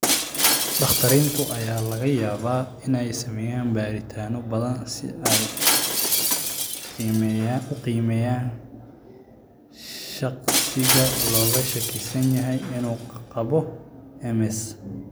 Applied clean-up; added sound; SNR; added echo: none; Shatter; 2 dB; none.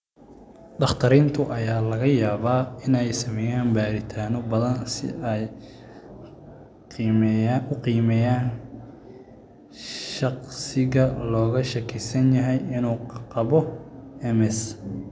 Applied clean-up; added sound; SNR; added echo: none; none; none; none.